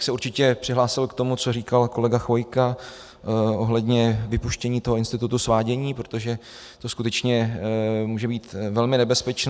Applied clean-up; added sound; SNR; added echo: none; none; none; none.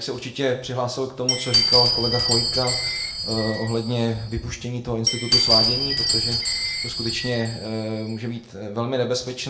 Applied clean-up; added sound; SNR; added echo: none; Glass; -3 dB; reverberation time 0.6 s.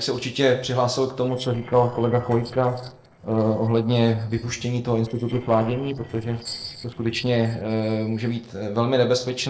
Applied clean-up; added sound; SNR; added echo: neural separator model SepFormer DNS4.